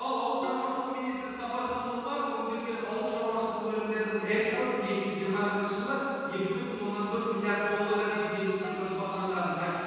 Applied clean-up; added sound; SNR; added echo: none; Dishes, pots, and pans; 17 dB; reverberation time 2.1 s.